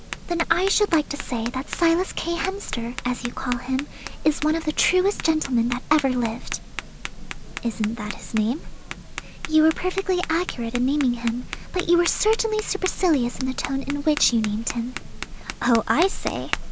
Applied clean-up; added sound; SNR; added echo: none; Tap; 9 dB; none.